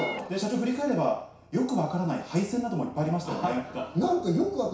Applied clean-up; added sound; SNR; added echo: none; Meow / Purr; 20 dB; reverberation time 0.6 s.